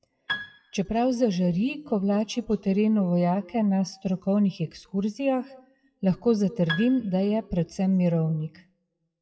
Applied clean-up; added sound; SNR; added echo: classical method WPE with log-MMSE.